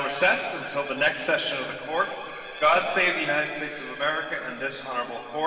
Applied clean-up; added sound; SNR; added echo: none; Screech; 13 dB; reverberation time 2.4 s.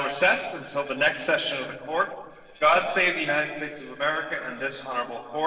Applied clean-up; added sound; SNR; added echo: neural separator model SepFormer DNS4.